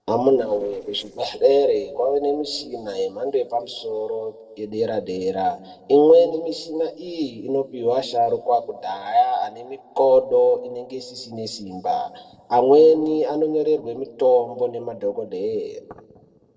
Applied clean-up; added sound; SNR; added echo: neural separator model SepFormer DNS4.